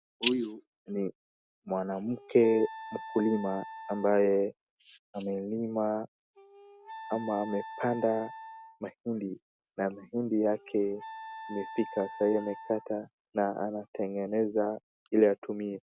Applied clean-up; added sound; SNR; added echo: none; Wind instrument, woodwind instrument; 15 dB; none.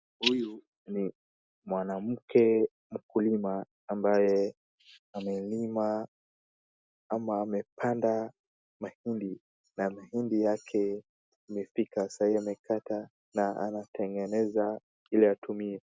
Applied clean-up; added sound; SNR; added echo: none; none; none; none.